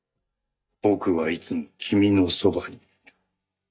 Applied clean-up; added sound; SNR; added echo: neural mask model DeepFilterNet 3.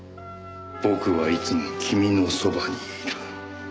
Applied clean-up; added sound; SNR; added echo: none; Wind instrument, woodwind instrument; 14 dB; none.